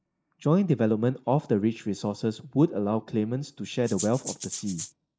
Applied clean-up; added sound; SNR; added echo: neural mask model Resemble Enhance denoiser.